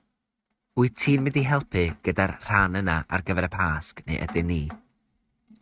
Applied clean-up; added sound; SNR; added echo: neural mask model RNNoise.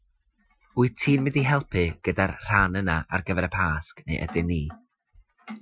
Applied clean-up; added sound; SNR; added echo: classical method Wiener filter.